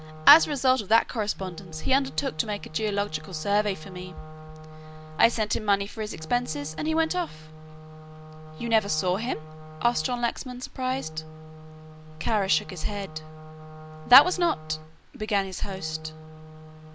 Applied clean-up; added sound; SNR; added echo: none; Wind instrument, woodwind instrument; 15 dB; none.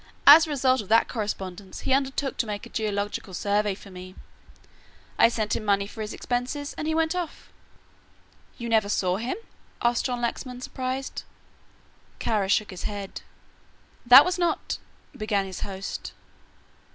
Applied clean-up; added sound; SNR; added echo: none; none; none; none.